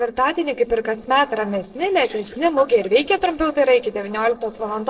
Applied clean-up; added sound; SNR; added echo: neural separator model SepFormer DNS4.